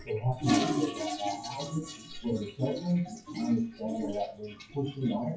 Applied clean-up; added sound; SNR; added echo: classical method WPE with log-MMSE.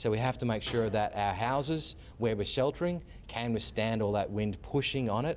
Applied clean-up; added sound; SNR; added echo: none; none; none; none.